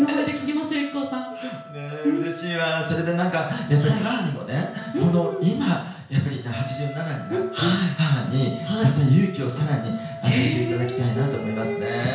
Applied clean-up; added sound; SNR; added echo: none; Wind instrument, woodwind instrument; 16 dB; reverberation time 0.5 s.